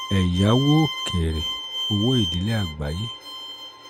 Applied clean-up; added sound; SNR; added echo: none; Bowed string instrument; 8 dB; none.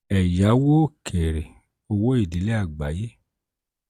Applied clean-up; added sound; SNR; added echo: none; none; none; none.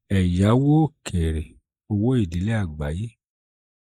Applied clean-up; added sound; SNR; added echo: neural mask model Resemble Enhance denoiser.